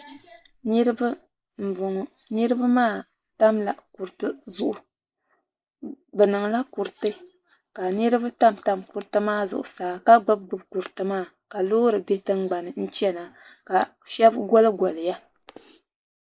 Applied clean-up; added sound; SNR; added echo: neural mask model Resemble Enhance denoiser.